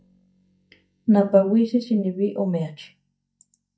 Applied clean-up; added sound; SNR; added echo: neural mask model DeepFilterNet 3.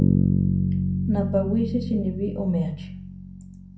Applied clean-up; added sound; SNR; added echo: none; Bass guitar; -3 dB; reverberation time 0.6 s.